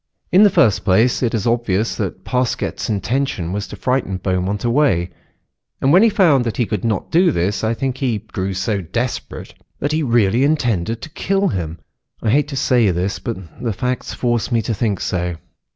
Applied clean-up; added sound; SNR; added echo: none; none; none; none.